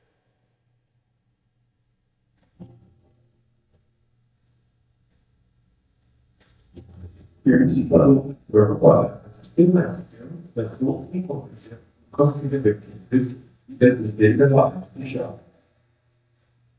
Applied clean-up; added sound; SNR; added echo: neural mask model DeepFilterNet 3.